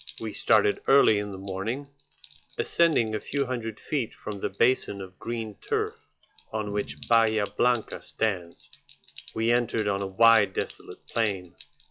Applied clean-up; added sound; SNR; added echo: classical method log-MMSE.